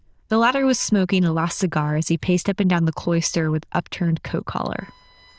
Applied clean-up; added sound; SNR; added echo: neural diffusion model UNIVERSE++.